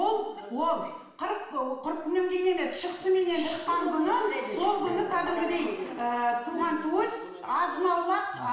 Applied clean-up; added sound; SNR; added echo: none; none; none; reverberation time 1.0 s.